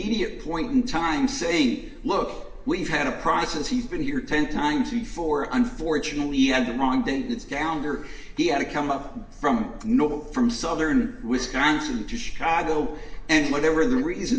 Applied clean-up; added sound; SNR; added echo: none; none; none; reverberation time 0.9 s.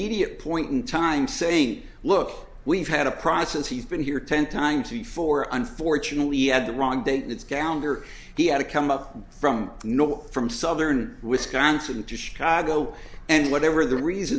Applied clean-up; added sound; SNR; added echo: none; none; none; none.